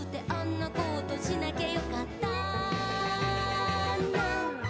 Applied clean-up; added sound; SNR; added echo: none; none; none; none.